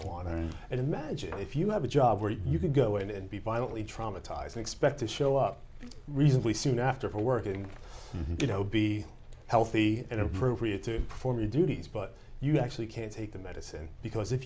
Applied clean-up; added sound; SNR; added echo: none; none; none; none.